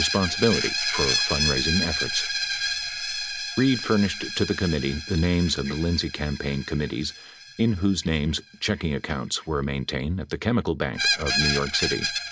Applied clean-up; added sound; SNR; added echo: none; Screech; 4 dB; none.